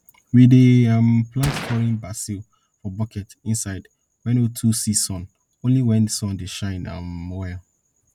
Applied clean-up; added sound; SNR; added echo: none; Gunshot, gunfire; 12 dB; none.